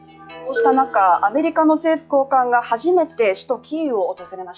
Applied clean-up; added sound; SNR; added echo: classical method log-MMSE.